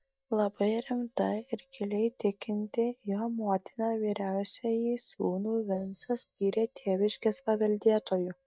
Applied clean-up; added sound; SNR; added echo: neural mask model DeepFilterNet 3.